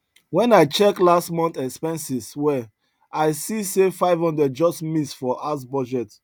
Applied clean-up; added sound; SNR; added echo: none; none; none; none.